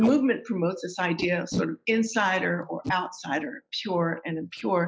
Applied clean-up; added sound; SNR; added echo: classical method log-MMSE.